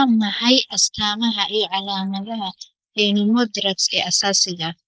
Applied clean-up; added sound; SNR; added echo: neural mask model Resemble Enhance denoiser.